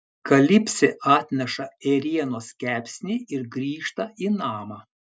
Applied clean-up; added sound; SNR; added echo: none; none; none; none.